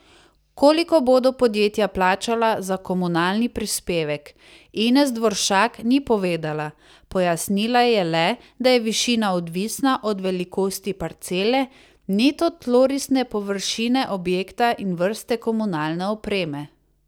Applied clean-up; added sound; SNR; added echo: none; none; none; none.